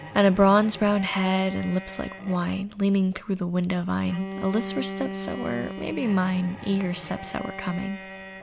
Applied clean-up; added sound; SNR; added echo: none; Bowed string instrument; 12 dB; none.